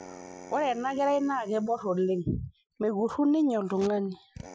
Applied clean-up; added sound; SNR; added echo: classical method Wiener filter.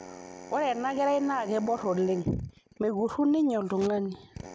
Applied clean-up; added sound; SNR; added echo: none; Drill; 18 dB; none.